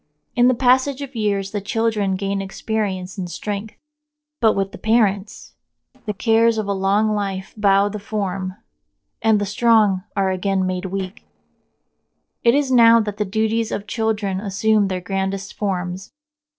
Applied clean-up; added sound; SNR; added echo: neural separator model SepFormer DNS4.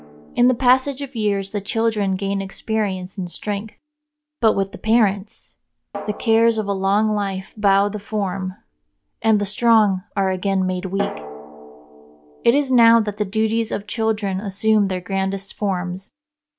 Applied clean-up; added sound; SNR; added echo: none; Drum; 20 dB; none.